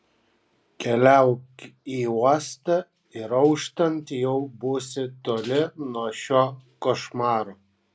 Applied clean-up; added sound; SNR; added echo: none; none; none; none.